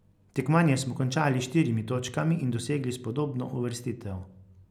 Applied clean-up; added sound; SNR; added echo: none; none; none; none.